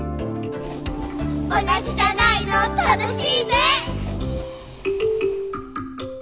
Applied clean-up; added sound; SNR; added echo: none; Splash, splatter; 18 dB; none.